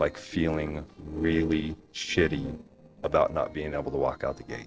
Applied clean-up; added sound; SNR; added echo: neural separator model SepFormer DNS4.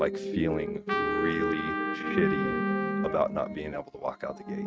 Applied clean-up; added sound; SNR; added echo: neural mask model RNNoise.